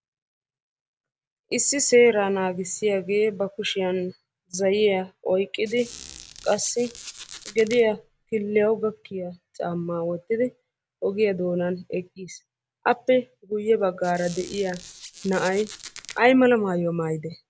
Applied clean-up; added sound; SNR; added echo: none; Squeak; 18 dB; none.